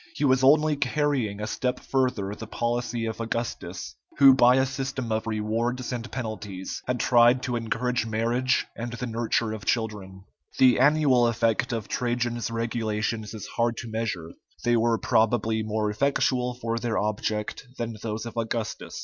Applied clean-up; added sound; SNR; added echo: none; none; none; none.